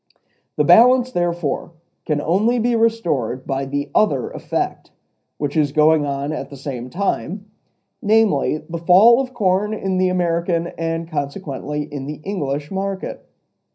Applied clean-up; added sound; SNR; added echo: none; none; none; reverberation time 0.4 s.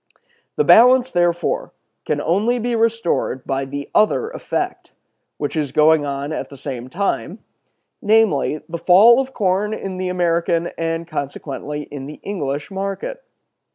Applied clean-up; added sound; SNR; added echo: none; none; none; none.